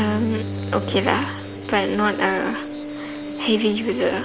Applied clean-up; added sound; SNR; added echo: none; Bowed string instrument; 8 dB; none.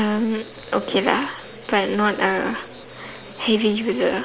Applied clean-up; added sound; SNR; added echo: none; none; none; none.